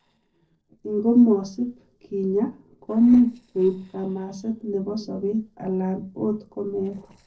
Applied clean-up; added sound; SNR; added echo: neural separator model SepFormer DNS4.